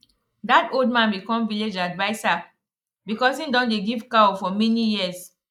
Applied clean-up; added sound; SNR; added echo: neural mask model Resemble Enhance denoiser.